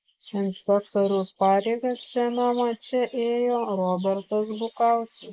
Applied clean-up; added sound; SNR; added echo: neural mask model Resemble Enhance denoiser.